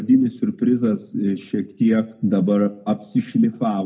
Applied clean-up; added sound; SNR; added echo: none; none; none; reverberation time 0.5 s.